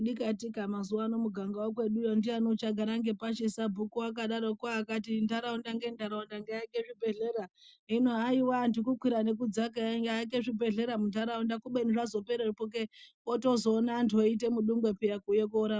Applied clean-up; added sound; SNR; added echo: none; none; none; none.